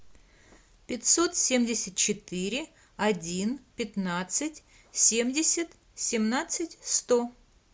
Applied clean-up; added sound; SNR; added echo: none; none; none; none.